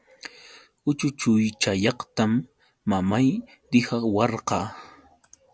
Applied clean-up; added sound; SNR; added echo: none; none; none; none.